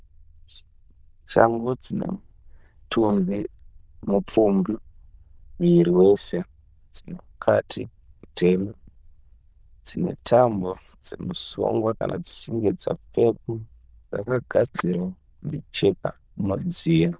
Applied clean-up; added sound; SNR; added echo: neural diffusion model UNIVERSE++.